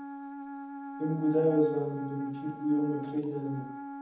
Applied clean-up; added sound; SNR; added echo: none; Wind instrument, woodwind instrument; 9 dB; reverberation time 1.1 s.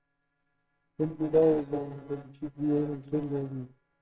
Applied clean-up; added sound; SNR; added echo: neural separator model SepFormer WHAMR!.